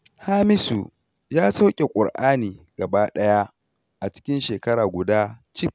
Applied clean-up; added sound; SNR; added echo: none; none; none; none.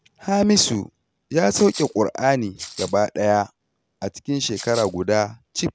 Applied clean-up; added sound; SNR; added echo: none; Rattle (instrument); 14 dB; none.